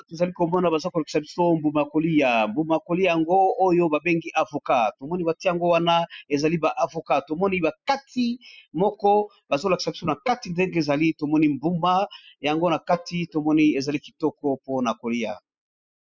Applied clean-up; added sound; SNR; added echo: classical method spectral subtraction.